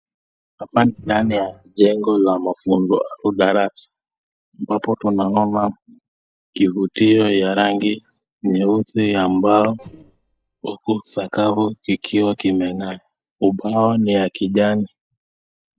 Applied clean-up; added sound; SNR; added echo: neural mask model DeepFilterNet 3.